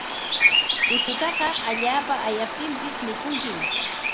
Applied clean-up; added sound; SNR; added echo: none; Bird vocalization, bird call, bird song; -4 dB; none.